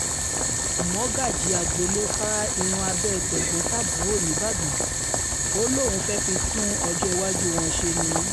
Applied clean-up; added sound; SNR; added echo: none; Boiling; -5 dB; none.